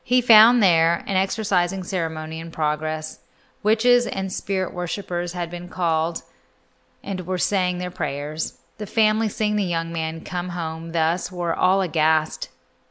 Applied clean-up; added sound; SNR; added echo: none; none; none; none.